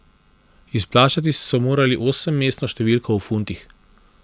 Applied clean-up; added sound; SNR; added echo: none; none; none; none.